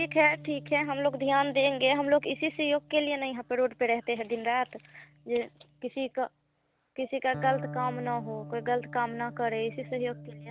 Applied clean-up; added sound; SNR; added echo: none; Electric guitar; 16 dB; none.